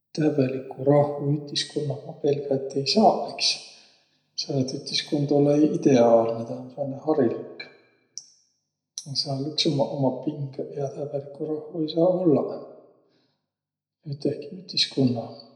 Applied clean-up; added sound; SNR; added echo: none; none; none; reverberation time 0.7 s.